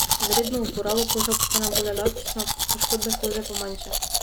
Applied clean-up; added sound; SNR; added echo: none; Domestic sounds, home sounds; -4 dB; none.